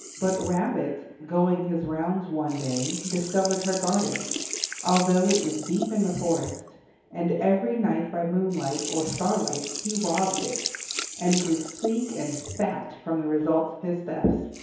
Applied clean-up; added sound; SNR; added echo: none; Sink (filling or washing); 9 dB; reverberation time 2.2 s.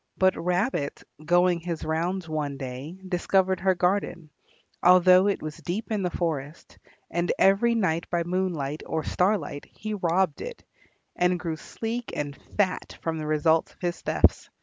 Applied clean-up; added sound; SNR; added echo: none; none; none; none.